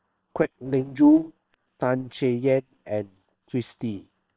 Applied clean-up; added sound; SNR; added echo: neural separator model SepFormer WHAM!.